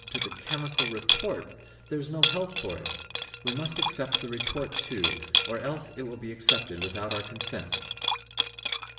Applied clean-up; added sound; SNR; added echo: none; Liquid; -4 dB; reverberation time 1.1 s.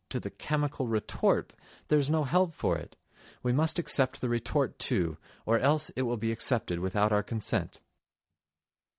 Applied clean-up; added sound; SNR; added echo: none; none; none; none.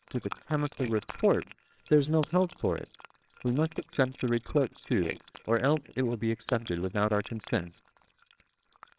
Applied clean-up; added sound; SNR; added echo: neural separator model SepFormer WHAMR!.